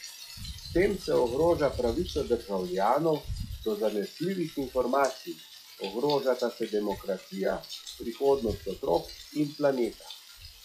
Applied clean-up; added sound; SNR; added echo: classical method log-MMSE.